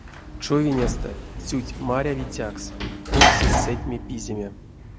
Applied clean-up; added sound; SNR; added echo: none; Sliding door / Slam; -3 dB; none.